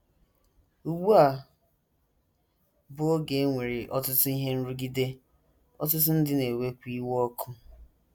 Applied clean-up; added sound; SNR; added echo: none; none; none; none.